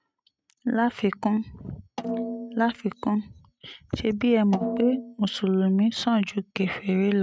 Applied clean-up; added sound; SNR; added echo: neural mask model RNNoise.